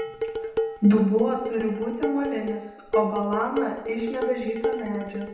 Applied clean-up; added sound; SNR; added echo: none; Dishes, pots, and pans; 4 dB; reverberation time 0.9 s.